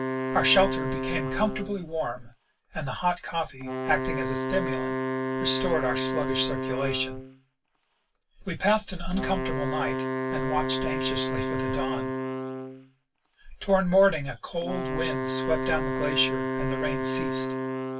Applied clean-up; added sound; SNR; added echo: none; Wind instrument, woodwind instrument; 2 dB; reverberation time 0.1 s.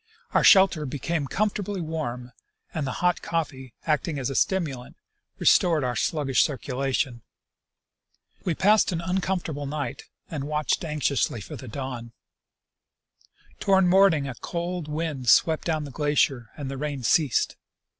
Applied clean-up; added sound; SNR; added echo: none; none; none; none.